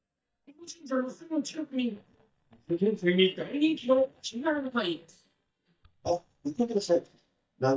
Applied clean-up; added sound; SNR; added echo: neural mask model DeepFilterNet 3.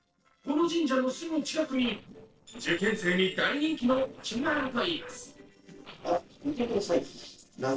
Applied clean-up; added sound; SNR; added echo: neural separator model SepFormer DNS4.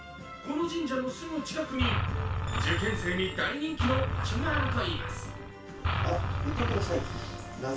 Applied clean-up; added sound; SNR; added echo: none; Engine; -2 dB; reverberation time 0.3 s.